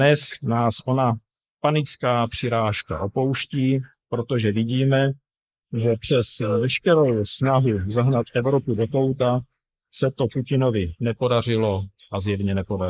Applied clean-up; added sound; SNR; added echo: neural mask model Resemble Enhance denoiser.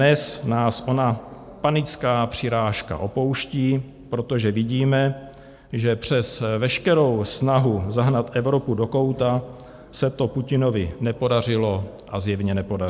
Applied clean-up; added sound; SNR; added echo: none; none; none; none.